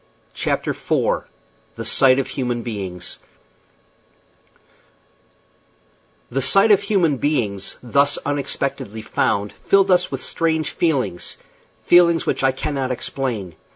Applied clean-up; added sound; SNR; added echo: none; none; none; none.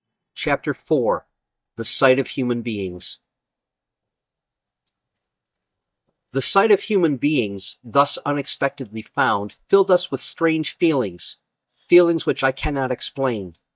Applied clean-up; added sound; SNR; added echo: neural mask model DeepFilterNet 3.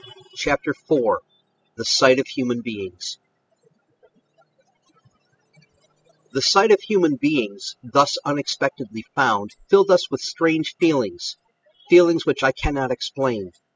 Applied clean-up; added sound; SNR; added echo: classical method spectral subtraction.